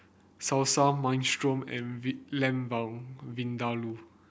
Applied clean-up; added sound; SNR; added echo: none; none; none; none.